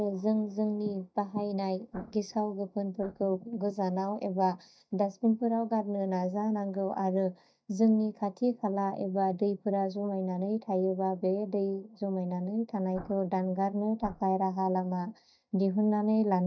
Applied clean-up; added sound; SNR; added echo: neural mask model DeepFilterNet 3.